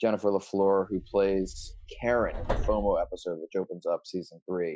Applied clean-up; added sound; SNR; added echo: classical method Wiener filter.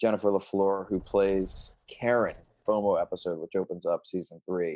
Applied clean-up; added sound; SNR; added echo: neural mask model DeepFilterNet 3.